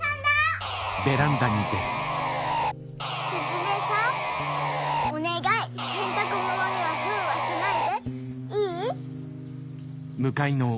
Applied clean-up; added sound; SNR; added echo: none; Sawing; -1 dB; none.